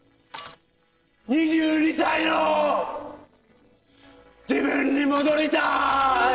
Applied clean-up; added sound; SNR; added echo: neural separator model SepFormer DNS4.